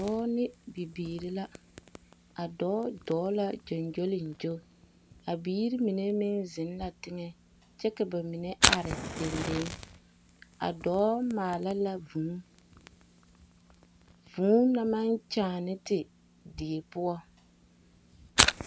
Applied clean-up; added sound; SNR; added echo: none; Fire; 5 dB; none.